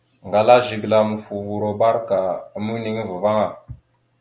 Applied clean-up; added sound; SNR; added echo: none; none; none; none.